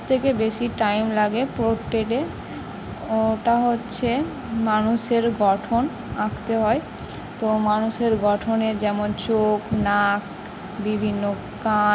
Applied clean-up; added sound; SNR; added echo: none; none; none; none.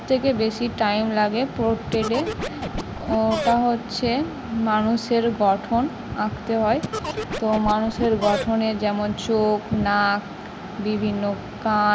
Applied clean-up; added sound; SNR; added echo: none; Scratching (performance technique); 7 dB; none.